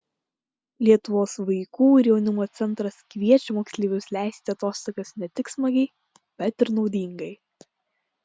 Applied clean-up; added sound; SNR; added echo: none; none; none; none.